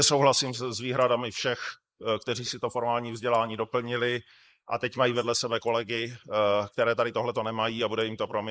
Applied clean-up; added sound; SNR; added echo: neural mask model Resemble Enhance denoiser.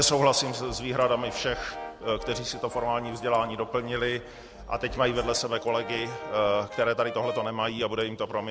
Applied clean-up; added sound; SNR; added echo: none; Brass instrument; 13 dB; none.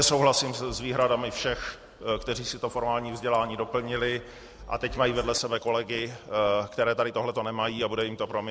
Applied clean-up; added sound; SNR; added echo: none; none; none; none.